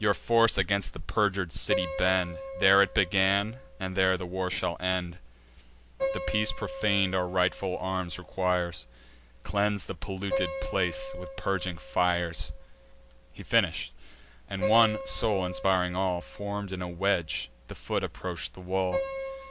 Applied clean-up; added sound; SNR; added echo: none; Piano; 10 dB; none.